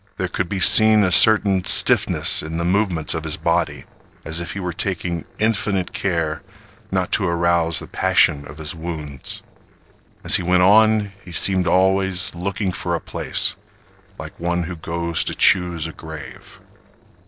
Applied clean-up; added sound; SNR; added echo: neural separator model SepFormer DNS4.